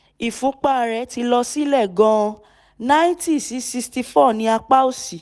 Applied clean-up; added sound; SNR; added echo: none; none; none; none.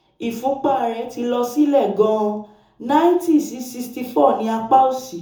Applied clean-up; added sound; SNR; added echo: none; none; none; reverberation time 0.6 s.